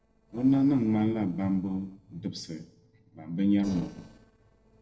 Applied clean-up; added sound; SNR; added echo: neural separator model SepFormer DNS4.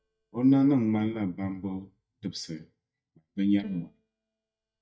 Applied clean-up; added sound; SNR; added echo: neural mask model DeepFilterNet 3.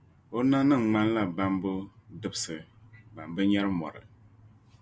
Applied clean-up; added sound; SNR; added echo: none; none; none; none.